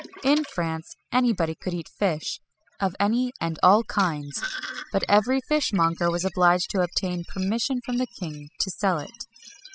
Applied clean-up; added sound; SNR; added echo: classical method spectral subtraction.